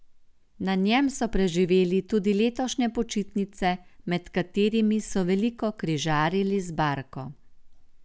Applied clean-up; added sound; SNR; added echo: none; none; none; none.